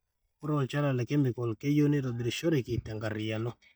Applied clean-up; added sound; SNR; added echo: neural mask model DeepFilterNet 3.